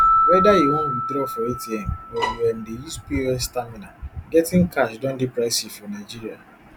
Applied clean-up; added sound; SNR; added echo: none; Keyboard (musical) + Bowed string instrument; 2 dB; none.